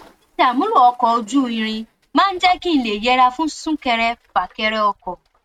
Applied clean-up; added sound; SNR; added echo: neural mask model RNNoise.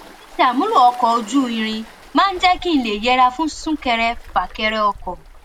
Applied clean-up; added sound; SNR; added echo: none; Waves, surf; 19 dB; none.